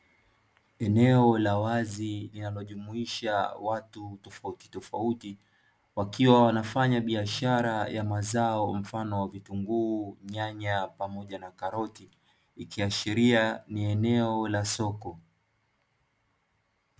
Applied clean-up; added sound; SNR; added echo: none; none; none; none.